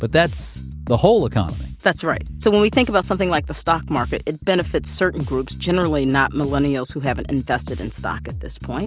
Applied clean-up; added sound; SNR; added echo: none; Bass guitar; 11 dB; none.